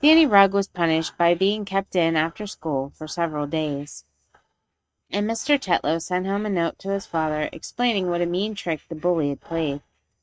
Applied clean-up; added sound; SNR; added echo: neural mask model RNNoise.